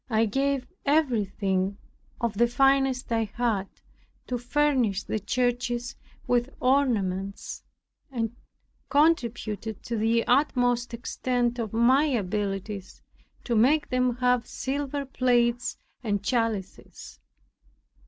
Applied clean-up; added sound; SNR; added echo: none; none; none; none.